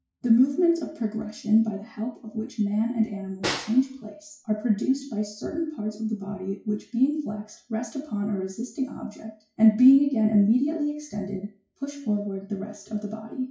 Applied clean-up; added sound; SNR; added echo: classical method WPE with log-MMSE.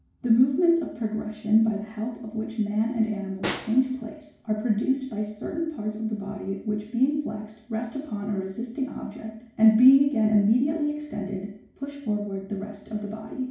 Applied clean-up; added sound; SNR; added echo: none; Snare drum; 13 dB; reverberation time 0.6 s.